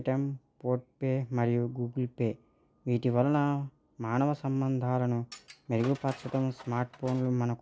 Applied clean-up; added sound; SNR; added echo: none; Tools; 19 dB; none.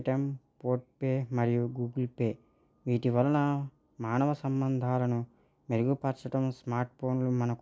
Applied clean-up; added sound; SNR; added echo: none; none; none; none.